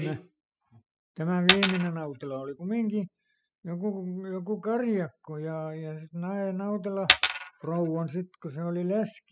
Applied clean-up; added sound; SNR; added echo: classical method spectral subtraction.